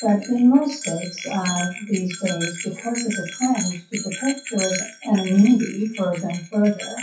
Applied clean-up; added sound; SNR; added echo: classical method WPE with log-MMSE.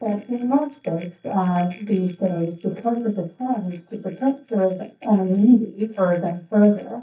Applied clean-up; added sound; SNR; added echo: neural mask model DeepFilterNet 3.